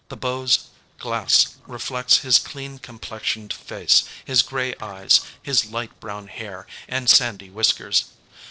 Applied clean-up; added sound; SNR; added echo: neural separator model SepFormer DNS4.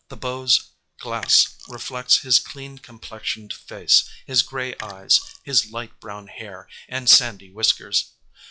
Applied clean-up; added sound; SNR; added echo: classical method log-MMSE.